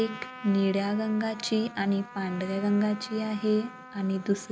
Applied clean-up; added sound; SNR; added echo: none; Trumpet; 17 dB; none.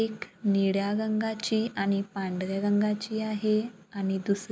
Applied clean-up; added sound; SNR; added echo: none; none; none; none.